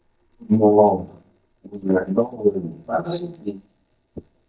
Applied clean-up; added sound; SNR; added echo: neural mask model DeepFilterNet 3.